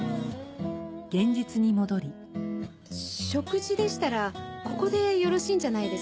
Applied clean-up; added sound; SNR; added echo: none; none; none; none.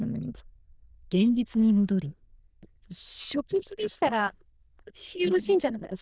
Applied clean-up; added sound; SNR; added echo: neural diffusion model UNIVERSE++.